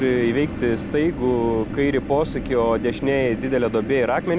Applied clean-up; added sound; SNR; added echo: none; Explosion; 15 dB; none.